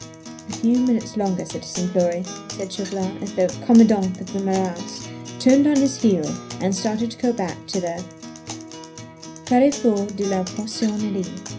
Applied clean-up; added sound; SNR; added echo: none; Acoustic guitar; 13 dB; reverberation time 0.5 s.